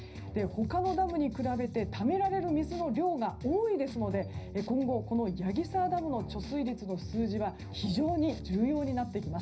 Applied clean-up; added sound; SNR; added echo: none; none; none; reverberation time 0.5 s.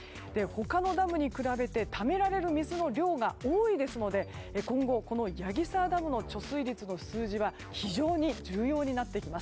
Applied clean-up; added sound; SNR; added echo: none; none; none; none.